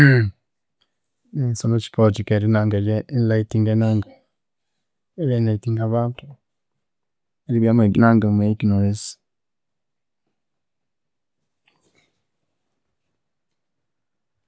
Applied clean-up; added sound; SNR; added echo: none; none; none; none.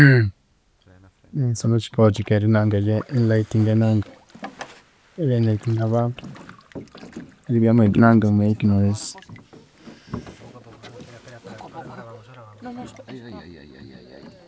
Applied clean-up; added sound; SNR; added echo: none; Boat, Water vehicle; 19 dB; none.